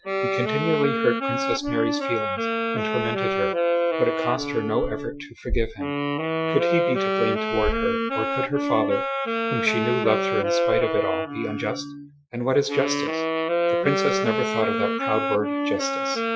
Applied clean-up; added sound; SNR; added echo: classical method Wiener filter.